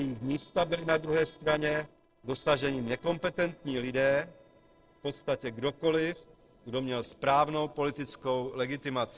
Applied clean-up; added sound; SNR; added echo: neural separator model SepFormer DNS4.